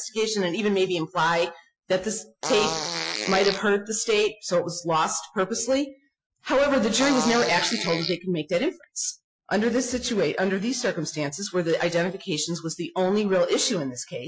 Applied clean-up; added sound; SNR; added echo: classical method Wiener filter.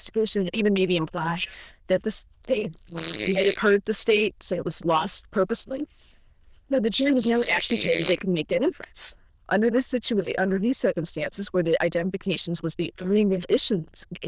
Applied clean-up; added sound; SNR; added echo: neural diffusion model UNIVERSE++.